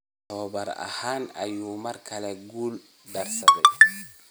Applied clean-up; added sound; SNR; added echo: none; none; none; none.